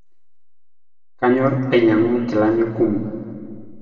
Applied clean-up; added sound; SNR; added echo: none; none; none; reverberation time 1.8 s.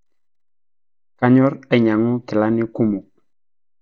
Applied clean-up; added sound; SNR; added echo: none; none; none; none.